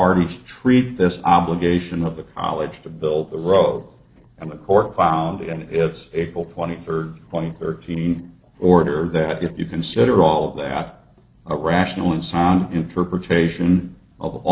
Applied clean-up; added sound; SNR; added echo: neural separator model SepFormer DNS4.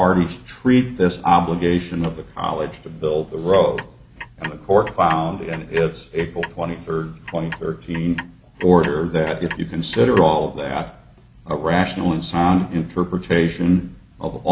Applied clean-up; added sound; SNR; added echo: none; Clock; 16 dB; none.